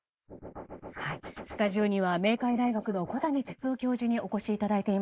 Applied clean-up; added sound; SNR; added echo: neural mask model Resemble Enhance denoiser.